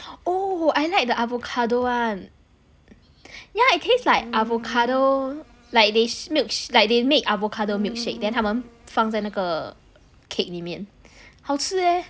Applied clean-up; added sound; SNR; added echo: none; Insect; 16 dB; none.